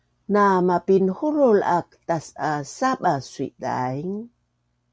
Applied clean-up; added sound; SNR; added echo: none; none; none; none.